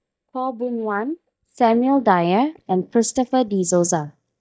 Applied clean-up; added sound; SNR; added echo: neural mask model DeepFilterNet 3.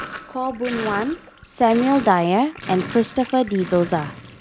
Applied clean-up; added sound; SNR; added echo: none; Sink (filling or washing); 13 dB; none.